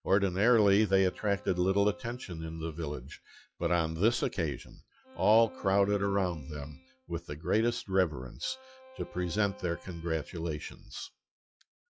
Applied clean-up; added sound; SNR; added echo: classical method log-MMSE.